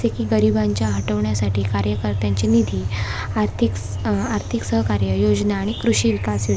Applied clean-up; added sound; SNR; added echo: none; none; none; none.